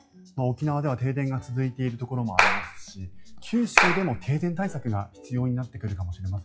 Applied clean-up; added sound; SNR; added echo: classical method log-MMSE.